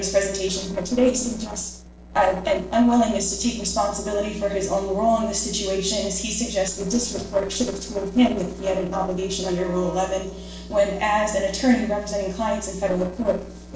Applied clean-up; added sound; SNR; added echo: neural separator model SepFormer DNS4.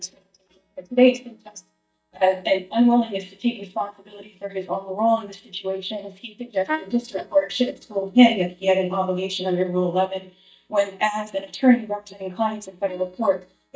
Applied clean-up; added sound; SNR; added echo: neural mask model DeepFilterNet 3.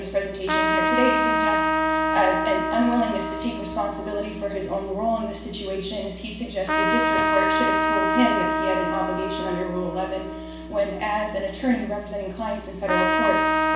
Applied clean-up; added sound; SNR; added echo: none; Trumpet; -1 dB; reverberation time 0.7 s.